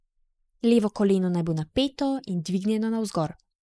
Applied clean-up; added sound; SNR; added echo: neural mask model Resemble Enhance denoiser.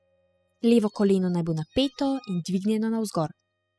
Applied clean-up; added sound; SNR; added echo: classical method spectral subtraction.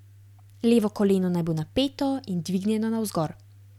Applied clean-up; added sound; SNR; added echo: none; none; none; none.